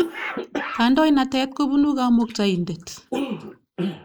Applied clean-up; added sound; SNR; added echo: neural mask model Resemble Enhance denoiser.